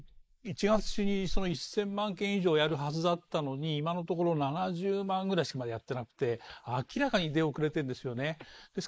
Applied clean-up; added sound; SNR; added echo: neural mask model Resemble Enhance denoiser.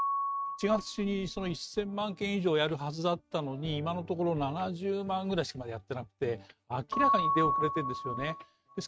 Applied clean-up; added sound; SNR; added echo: neural mask model RNNoise.